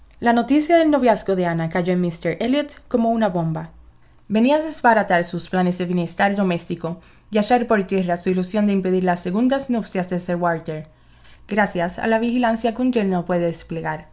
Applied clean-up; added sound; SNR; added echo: none; none; none; none.